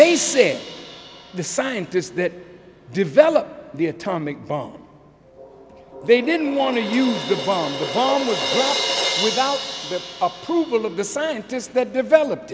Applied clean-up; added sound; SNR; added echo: none; Crash cymbal; 9 dB; none.